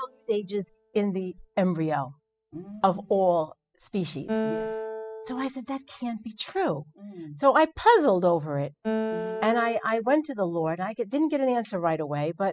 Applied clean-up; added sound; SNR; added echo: classical method spectral subtraction.